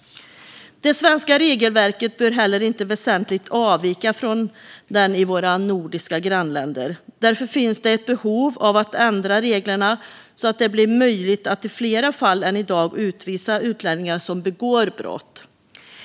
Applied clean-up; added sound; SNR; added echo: none; none; none; none.